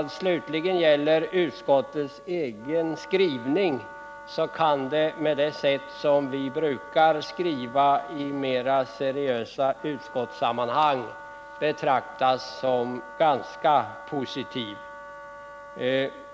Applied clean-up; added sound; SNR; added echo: none; Wind instrument, woodwind instrument; 16 dB; none.